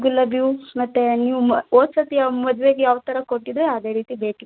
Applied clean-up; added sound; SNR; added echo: none; none; none; none.